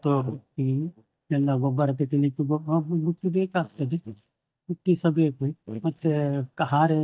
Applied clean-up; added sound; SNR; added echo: neural mask model DeepFilterNet 3.